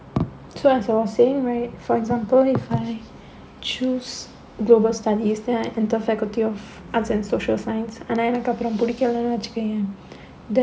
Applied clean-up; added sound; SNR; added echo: none; none; none; none.